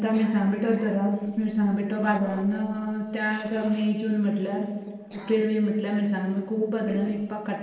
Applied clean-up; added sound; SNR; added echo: neural separator model SepFormer DNS4.